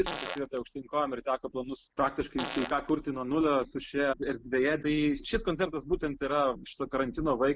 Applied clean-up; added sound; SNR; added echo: none; Fart; 7 dB; none.